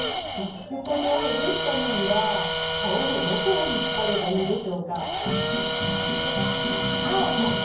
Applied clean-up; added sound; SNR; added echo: none; Tools; 0 dB; reverberation time 0.9 s.